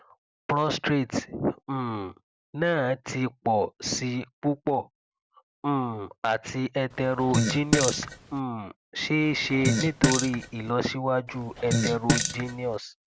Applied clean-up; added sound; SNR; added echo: none; Fart; 0 dB; none.